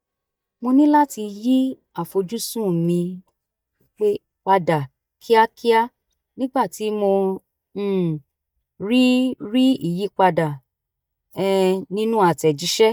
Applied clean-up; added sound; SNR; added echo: neural mask model DeepFilterNet 3.